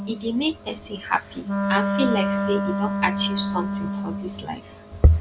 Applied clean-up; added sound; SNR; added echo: none; Wind instrument, woodwind instrument; 3 dB; none.